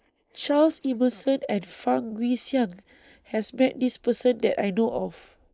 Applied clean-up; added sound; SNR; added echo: neural mask model Resemble Enhance denoiser.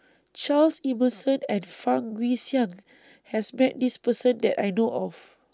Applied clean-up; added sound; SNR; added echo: none; none; none; none.